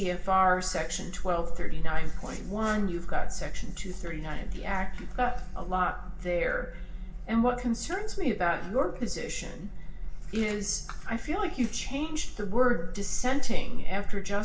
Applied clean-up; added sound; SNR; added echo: none; none; none; reverberation time 0.2 s.